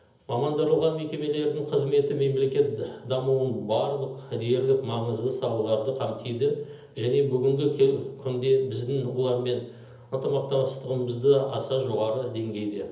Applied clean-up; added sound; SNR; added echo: none; none; none; reverberation time 0.7 s.